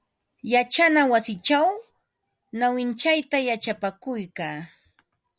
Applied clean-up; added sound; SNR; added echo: none; none; none; none.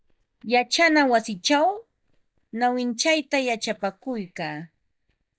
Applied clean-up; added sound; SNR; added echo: neural mask model DeepFilterNet 3.